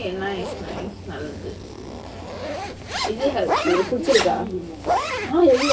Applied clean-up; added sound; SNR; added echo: none; Zipper (clothing); 4 dB; reverberation time 0.2 s.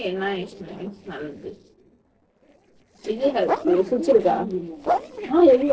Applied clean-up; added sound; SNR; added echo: neural separator model SepFormer DNS4.